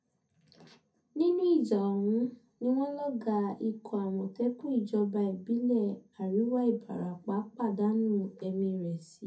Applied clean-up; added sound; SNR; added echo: none; none; none; reverberation time 0.3 s.